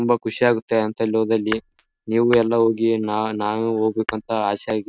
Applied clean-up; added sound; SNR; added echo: none; Tap / Glass; 14 dB; none.